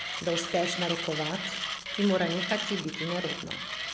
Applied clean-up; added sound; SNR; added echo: none; Mechanisms; 4 dB; none.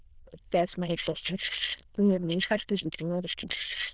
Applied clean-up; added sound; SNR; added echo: neural diffusion model UNIVERSE++.